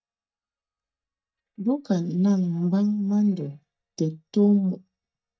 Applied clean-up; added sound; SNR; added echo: neural mask model DeepFilterNet 3.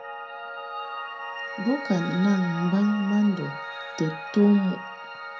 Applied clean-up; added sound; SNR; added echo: none; Piano; 10 dB; reverberation time 0.2 s.